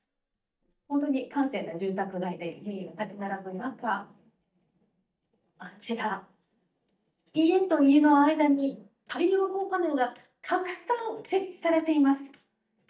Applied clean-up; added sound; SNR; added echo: neural mask model DeepFilterNet 3.